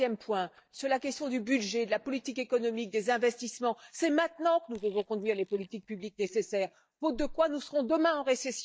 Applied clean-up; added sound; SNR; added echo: neural mask model DeepFilterNet 3.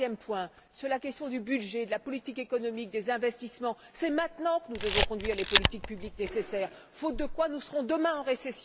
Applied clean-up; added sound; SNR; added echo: none; Camera; -4 dB; none.